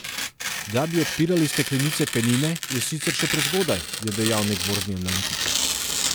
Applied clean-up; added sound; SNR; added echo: none; Tearing; 2 dB; none.